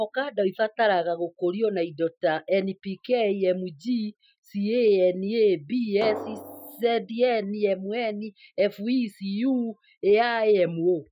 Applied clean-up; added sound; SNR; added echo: classical method Wiener filter.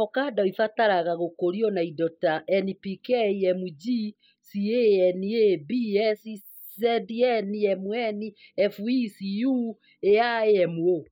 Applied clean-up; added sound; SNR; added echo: neural mask model Resemble Enhance denoiser.